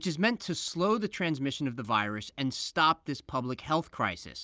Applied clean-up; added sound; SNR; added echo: none; none; none; none.